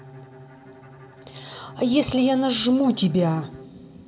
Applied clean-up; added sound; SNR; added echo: none; Bowed string instrument; 20 dB; reverberation time 1.6 s.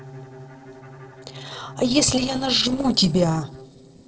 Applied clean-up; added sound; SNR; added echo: neural separator model SepFormer DNS4.